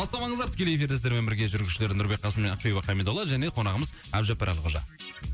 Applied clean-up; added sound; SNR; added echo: none; none; none; none.